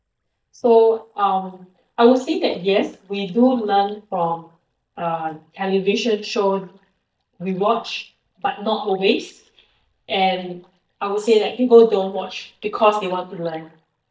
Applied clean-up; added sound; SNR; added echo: neural mask model DeepFilterNet 3.